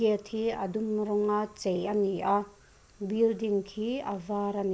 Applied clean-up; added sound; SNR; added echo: none; none; none; none.